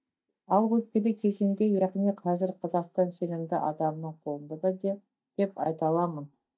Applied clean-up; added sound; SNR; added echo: neural mask model DeepFilterNet 3.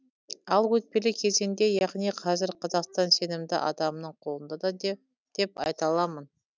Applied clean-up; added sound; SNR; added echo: none; none; none; none.